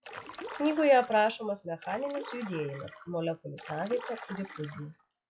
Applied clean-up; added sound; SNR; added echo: classical method log-MMSE.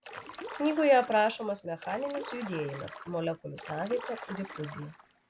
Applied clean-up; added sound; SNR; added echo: none; Stream; 13 dB; none.